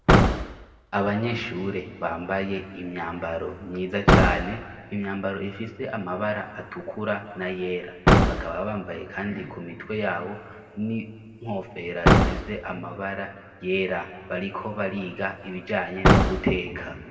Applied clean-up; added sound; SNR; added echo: none; Slam / Car; -3 dB; reverberation time 1.8 s.